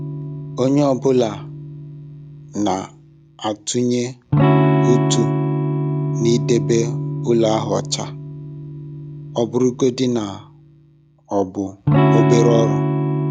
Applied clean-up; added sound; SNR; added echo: none; Electric guitar / Strum; -1 dB; none.